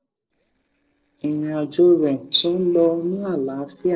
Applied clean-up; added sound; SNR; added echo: neural separator model SepFormer DNS4.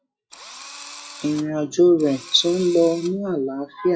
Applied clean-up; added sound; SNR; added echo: classical method WPE with log-MMSE.